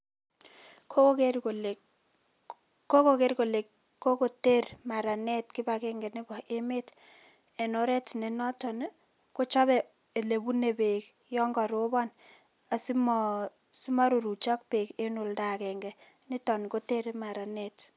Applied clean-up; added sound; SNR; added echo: none; none; none; none.